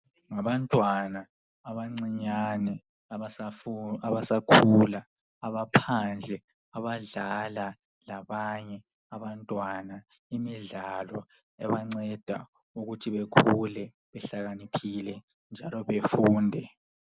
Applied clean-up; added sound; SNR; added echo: none; none; none; none.